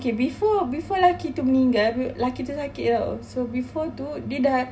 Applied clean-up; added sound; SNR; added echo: none; none; none; reverberation time 0.2 s.